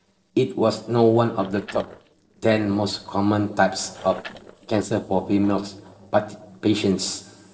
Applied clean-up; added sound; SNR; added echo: neural separator model SepFormer DNS4.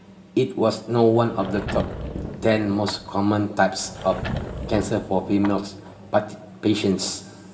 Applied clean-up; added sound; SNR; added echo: none; Sliding door / Wood; 10 dB; reverberation time 2.9 s.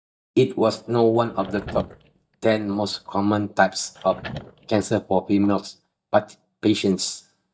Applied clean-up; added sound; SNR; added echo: neural mask model DeepFilterNet 3.